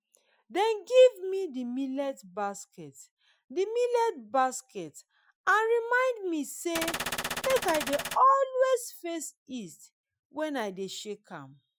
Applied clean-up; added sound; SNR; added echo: classical method Wiener filter.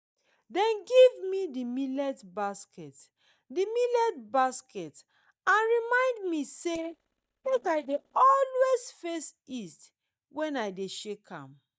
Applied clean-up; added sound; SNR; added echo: neural mask model DeepFilterNet 3.